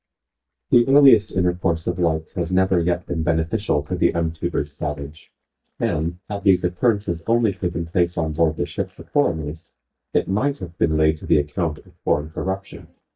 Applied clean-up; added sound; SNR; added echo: neural mask model DeepFilterNet 3.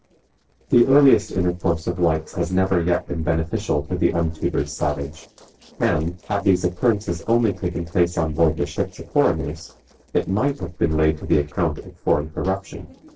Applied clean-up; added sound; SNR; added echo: neural separator model SepFormer DNS4.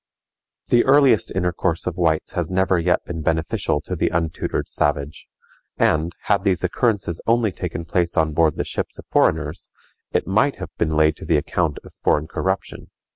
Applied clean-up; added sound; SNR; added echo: none; none; none; none.